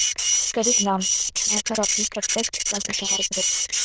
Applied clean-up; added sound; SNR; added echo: neural diffusion model UNIVERSE++.